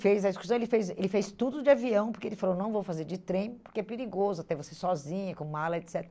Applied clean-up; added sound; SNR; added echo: none; none; none; none.